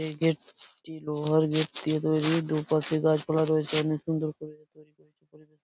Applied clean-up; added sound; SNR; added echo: none; none; none; none.